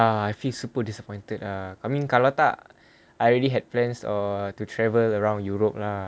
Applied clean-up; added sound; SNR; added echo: none; none; none; none.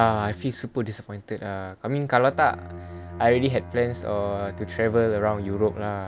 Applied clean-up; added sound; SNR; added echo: none; Bowed string instrument; 15 dB; none.